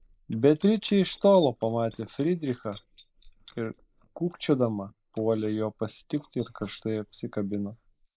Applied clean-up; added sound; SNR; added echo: neural mask model Resemble Enhance denoiser.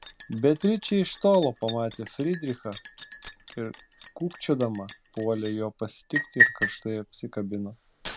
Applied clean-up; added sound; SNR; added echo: none; Liquid; 5 dB; none.